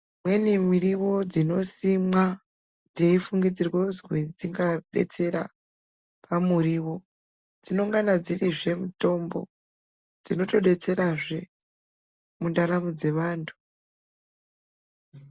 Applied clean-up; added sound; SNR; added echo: none; none; none; none.